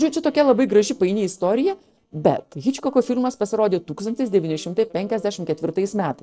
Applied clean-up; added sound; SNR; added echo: neural separator model SepFormer DNS4.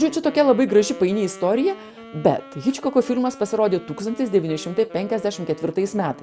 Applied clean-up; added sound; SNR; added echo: none; Wind instrument, woodwind instrument; 19 dB; none.